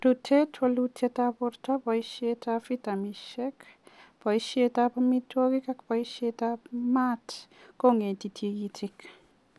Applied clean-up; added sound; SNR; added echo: none; none; none; none.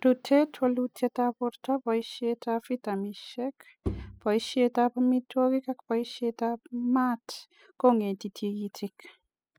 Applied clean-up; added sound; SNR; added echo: classical method spectral subtraction.